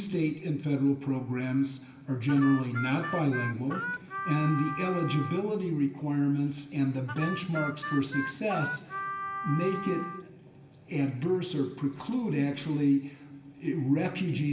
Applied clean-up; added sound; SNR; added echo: none; Harmonica; 7 dB; reverberation time 0.9 s.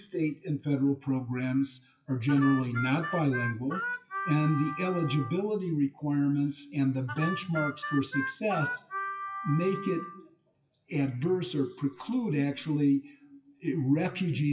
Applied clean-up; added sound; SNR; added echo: classical method WPE with log-MMSE.